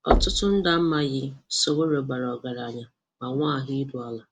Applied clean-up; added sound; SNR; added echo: none; Knock; 2 dB; none.